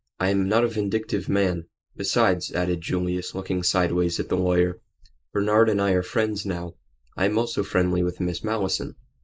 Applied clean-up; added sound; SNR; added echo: neural mask model Resemble Enhance denoiser.